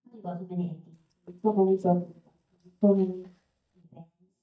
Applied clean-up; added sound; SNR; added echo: neural mask model DeepFilterNet 3.